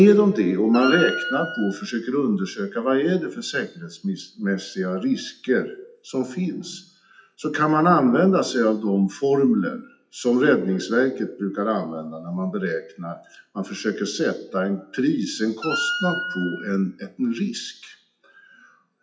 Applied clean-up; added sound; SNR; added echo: classical method WPE with log-MMSE.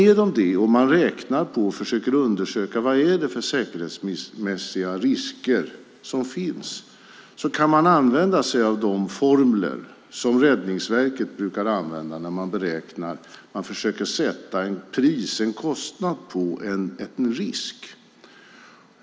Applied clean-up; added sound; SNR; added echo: none; none; none; none.